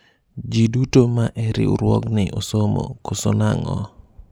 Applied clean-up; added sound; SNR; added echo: none; none; none; none.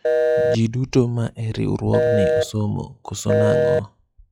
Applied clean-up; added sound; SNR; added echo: classical method log-MMSE.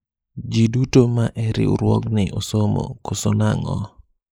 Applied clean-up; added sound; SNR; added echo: neural mask model Resemble Enhance denoiser.